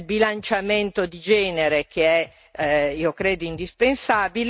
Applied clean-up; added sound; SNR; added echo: neural mask model RNNoise.